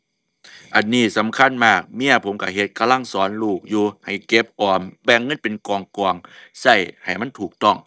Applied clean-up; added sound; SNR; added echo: none; none; none; none.